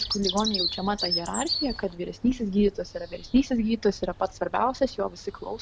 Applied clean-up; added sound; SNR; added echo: none; Bird vocalization, bird call, bird song; 8 dB; none.